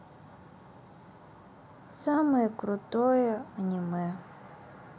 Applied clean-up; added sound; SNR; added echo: none; none; none; none.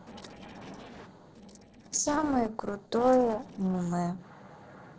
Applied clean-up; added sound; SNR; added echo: neural separator model SepFormer DNS4.